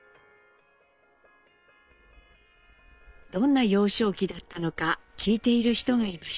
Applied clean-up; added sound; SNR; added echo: neural separator model SepFormer WHAM!.